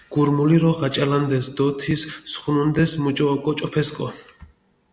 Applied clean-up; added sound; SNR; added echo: none; none; none; none.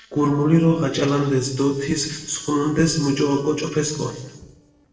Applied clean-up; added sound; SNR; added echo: neural separator model SepFormer DNS4.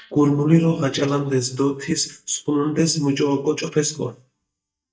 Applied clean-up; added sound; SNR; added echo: neural mask model DeepFilterNet 3.